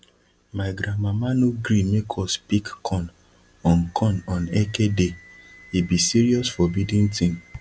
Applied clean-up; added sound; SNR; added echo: none; none; none; none.